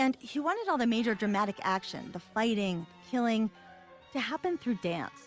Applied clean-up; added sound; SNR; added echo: none; none; none; none.